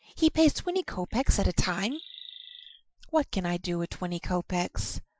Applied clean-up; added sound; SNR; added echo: classical method Wiener filter.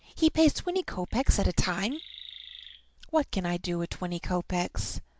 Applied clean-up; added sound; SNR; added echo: none; Chirp, tweet; 20 dB; none.